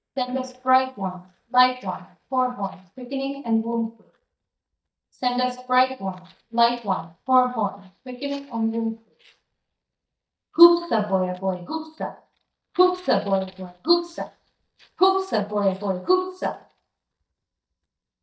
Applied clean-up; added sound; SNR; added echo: neural mask model DeepFilterNet 3.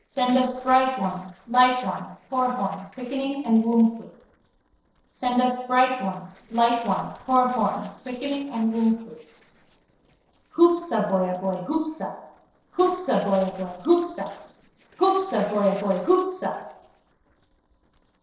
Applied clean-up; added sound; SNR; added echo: neural separator model SepFormer DNS4.